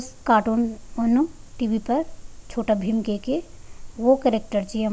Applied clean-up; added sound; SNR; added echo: none; none; none; none.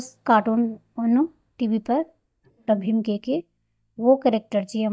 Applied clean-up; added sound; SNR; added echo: neural mask model DeepFilterNet 3.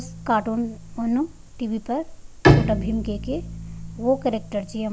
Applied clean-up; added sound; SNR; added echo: none; Bowed string instrument; 0 dB; none.